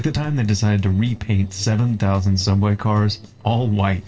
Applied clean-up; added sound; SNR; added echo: neural separator model SepFormer DNS4.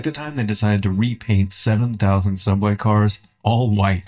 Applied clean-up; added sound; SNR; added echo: neural mask model DeepFilterNet 3.